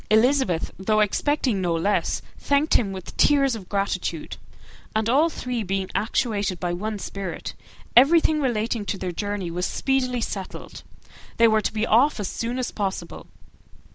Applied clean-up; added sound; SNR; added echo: none; none; none; none.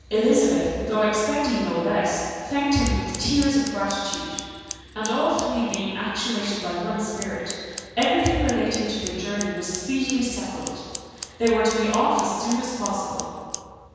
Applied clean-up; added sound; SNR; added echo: none; Scissors; 14 dB; reverberation time 1.9 s.